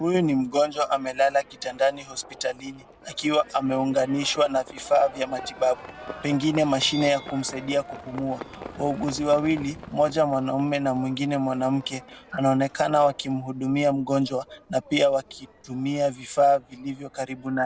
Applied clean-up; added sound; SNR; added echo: none; Livestock, farm animals, working animals; 18 dB; none.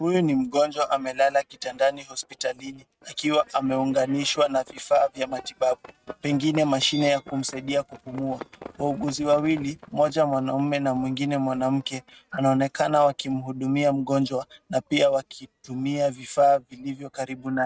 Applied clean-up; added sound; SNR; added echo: neural mask model RNNoise.